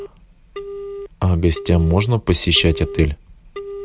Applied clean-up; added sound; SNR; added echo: none; Telephone; 13 dB; none.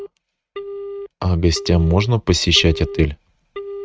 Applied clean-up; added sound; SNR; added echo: neural mask model RNNoise.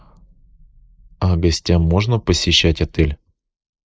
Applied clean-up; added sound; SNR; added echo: neural mask model Resemble Enhance denoiser.